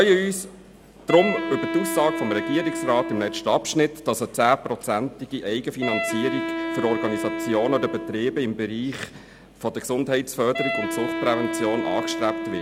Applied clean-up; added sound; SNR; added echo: none; Wind instrument, woodwind instrument; 6 dB; none.